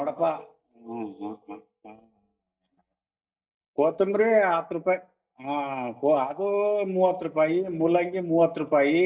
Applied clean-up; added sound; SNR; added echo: neural mask model DeepFilterNet 3.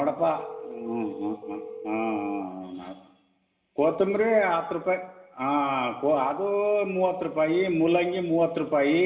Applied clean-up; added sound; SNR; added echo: none; Telephone; 12 dB; reverberation time 1.1 s.